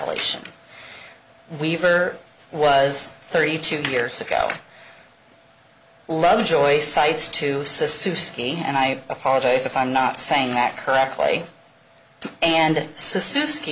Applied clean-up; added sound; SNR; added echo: none; none; none; none.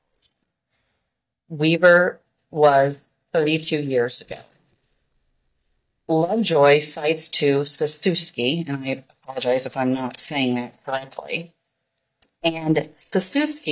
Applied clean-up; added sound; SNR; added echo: neural mask model DeepFilterNet 3.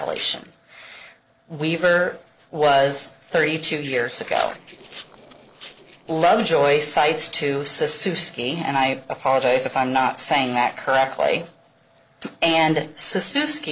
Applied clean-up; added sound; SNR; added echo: neural separator model SepFormer DNS4.